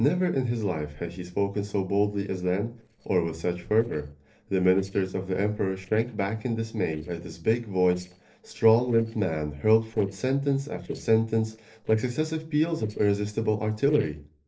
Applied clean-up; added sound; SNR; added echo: neural separator model SepFormer DNS4.